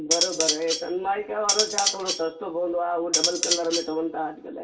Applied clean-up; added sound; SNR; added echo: none; Cutlery, silverware; 0 dB; reverberation time 0.2 s.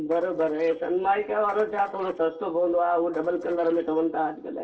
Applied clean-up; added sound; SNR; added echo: neural separator model SepFormer DNS4.